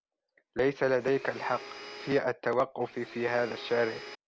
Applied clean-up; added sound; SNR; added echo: none; Domestic sounds, home sounds; 14 dB; none.